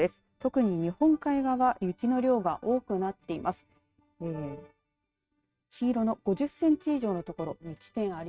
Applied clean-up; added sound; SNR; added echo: neural mask model RNNoise.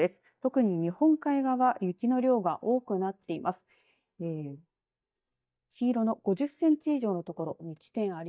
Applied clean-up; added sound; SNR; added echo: neural mask model DeepFilterNet 3.